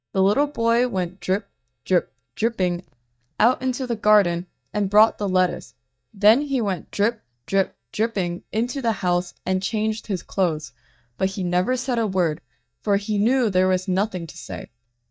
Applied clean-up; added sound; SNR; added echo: neural mask model DeepFilterNet 3.